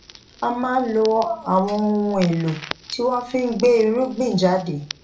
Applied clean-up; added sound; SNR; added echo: none; Crackle; 19 dB; reverberation time 0.3 s.